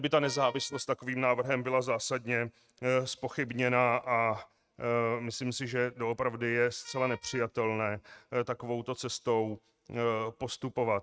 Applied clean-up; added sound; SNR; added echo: neural mask model RNNoise.